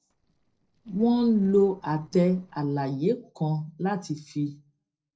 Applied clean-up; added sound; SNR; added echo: neural separator model SepFormer DNS4.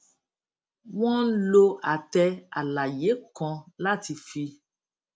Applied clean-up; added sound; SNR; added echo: none; none; none; none.